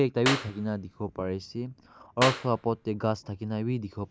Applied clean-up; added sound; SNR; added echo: none; Clapping; 7 dB; none.